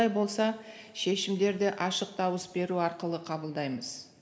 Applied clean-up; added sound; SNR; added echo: none; none; none; reverberation time 1.6 s.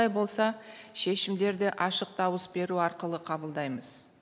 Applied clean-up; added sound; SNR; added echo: none; none; none; none.